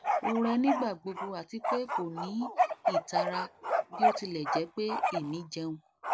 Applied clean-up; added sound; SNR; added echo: none; Bark; -2 dB; none.